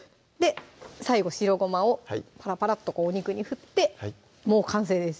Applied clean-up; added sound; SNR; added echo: none; none; none; none.